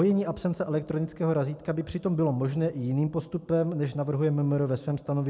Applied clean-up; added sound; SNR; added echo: none; none; none; none.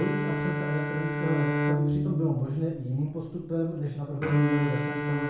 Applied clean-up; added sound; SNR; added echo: none; Bowed string instrument; -1 dB; reverberation time 0.6 s.